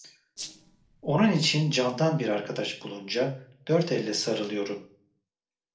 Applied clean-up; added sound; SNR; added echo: neural separator model SepFormer DNS4.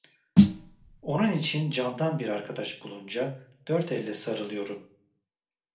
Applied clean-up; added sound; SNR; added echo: none; Snare drum; -5 dB; reverberation time 0.4 s.